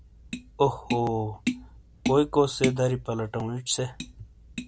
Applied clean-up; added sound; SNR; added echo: none; Tap; 8 dB; none.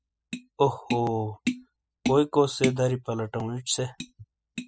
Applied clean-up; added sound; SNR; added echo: classical method spectral subtraction.